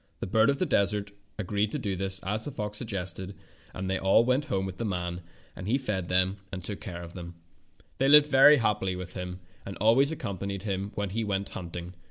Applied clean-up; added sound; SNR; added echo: none; none; none; none.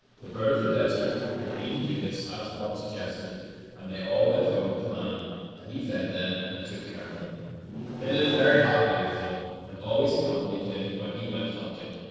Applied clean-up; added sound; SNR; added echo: neural separator model SepFormer DNS4.